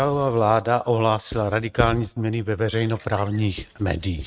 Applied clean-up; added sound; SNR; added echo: neural mask model RNNoise.